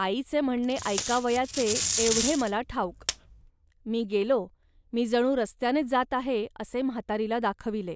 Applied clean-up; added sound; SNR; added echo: none; Packing tape, duct tape; -2 dB; none.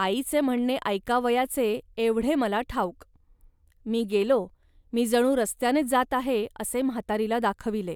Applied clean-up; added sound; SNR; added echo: none; none; none; none.